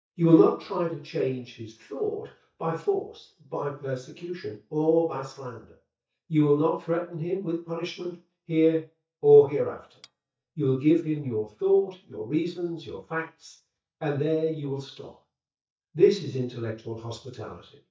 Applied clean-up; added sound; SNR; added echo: neural mask model DeepFilterNet 3.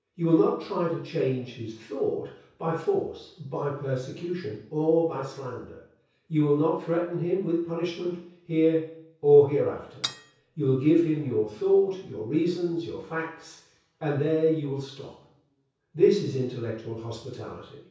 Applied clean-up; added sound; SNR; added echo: none; Cutlery, silverware / Dishes, pots, and pans; 10 dB; reverberation time 0.6 s.